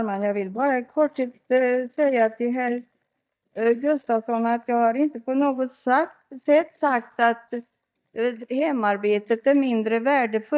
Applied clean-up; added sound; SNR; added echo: neural mask model DeepFilterNet 3.